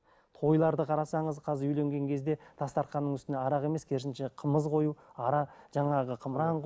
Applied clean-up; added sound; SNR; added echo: none; none; none; none.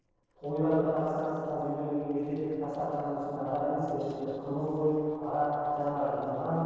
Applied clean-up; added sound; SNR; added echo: neural separator model SepFormer DNS4.